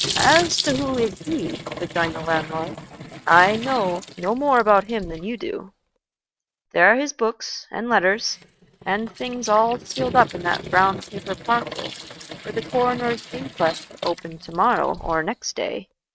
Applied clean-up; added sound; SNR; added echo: neural mask model RNNoise.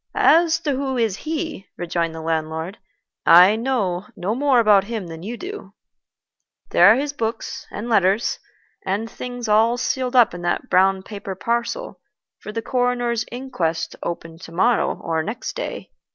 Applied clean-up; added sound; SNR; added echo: none; none; none; none.